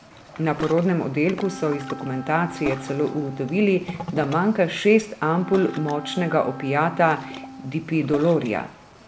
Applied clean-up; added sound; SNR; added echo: none; Wind instrument, woodwind instrument + Ocean; 14 dB; none.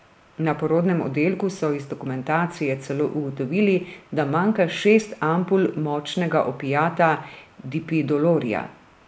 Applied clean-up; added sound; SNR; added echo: none; none; none; none.